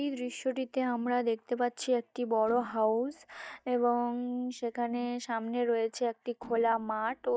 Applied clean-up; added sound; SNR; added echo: neural mask model DeepFilterNet 3.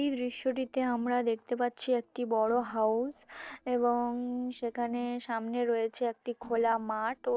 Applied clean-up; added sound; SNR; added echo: neural separator model SepFormer DNS4.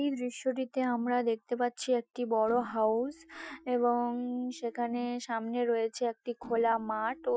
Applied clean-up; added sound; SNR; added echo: classical method Wiener filter.